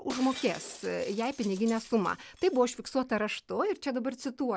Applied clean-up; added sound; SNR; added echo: none; Shatter; 17 dB; none.